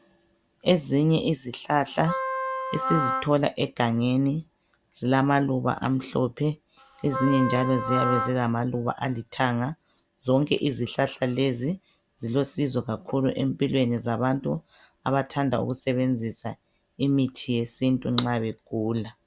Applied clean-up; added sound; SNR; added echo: none; Wind instrument, woodwind instrument; 4 dB; none.